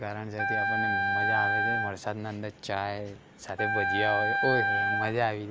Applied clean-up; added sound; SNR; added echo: none; Wind instrument, woodwind instrument; -4 dB; none.